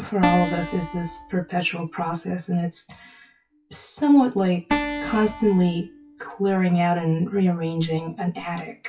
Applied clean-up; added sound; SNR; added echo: classical method WPE with log-MMSE.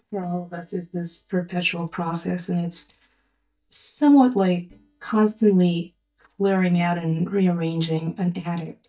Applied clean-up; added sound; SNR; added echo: neural mask model DeepFilterNet 3.